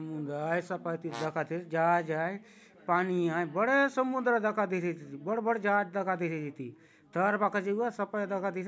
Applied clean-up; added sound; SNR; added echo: none; Brass instrument; 17 dB; none.